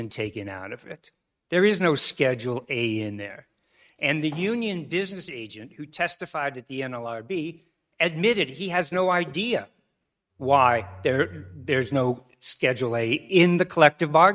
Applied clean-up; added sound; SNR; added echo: neural mask model RNNoise.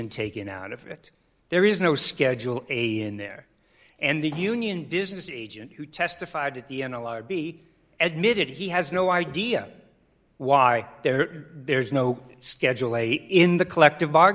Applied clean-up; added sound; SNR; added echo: none; none; none; none.